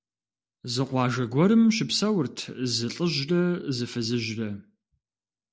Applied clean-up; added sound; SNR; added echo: none; none; none; none.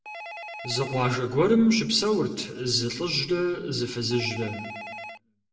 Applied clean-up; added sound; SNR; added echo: none; Telephone; 16 dB; reverberation time 1.0 s.